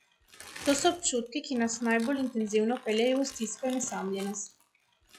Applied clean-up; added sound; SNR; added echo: classical method log-MMSE.